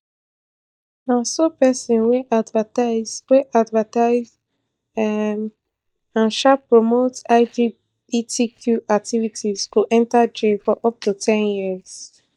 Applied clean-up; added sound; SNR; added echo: neural mask model DeepFilterNet 3.